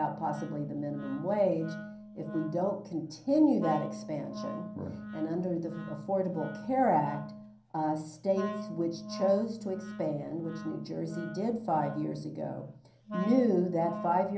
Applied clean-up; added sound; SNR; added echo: none; Wind instrument, woodwind instrument; 11 dB; reverberation time 0.6 s.